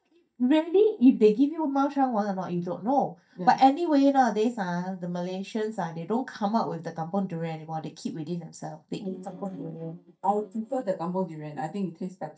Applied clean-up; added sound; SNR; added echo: neural mask model DeepFilterNet 3.